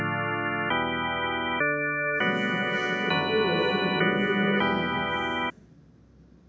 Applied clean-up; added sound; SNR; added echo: none; Organ; -4 dB; reverberation time 2.0 s.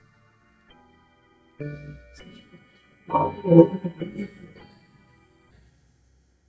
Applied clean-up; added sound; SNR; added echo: neural mask model DeepFilterNet 3.